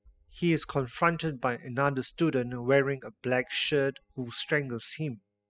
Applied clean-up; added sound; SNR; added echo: classical method spectral subtraction.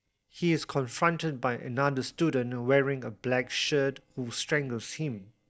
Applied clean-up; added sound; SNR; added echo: neural separator model SepFormer DNS4.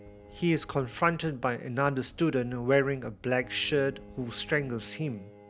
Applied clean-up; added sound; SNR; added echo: none; Bowed string instrument + Wind; 20 dB; none.